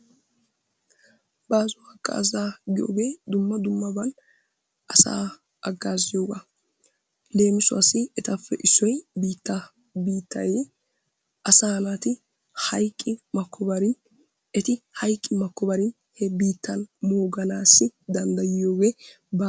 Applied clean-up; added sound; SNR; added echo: none; none; none; none.